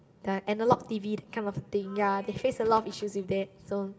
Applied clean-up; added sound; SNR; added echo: none; none; none; reverberation time 0.2 s.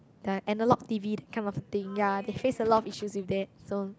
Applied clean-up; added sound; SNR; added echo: none; none; none; none.